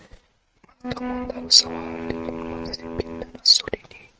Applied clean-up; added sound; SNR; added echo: neural mask model RNNoise.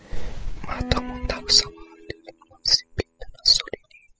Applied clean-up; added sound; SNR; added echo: classical method spectral subtraction.